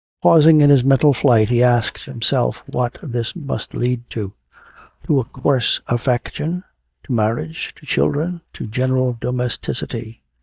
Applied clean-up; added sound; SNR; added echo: neural mask model DeepFilterNet 3.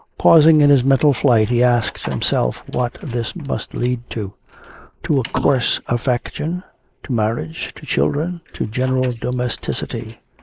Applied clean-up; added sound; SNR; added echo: neural mask model Resemble Enhance denoiser.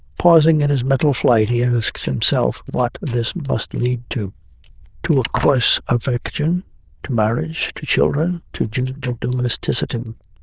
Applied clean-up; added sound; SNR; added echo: neural diffusion model UNIVERSE++.